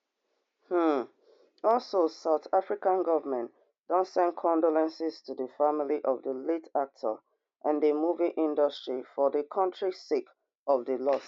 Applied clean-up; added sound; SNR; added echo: none; none; none; none.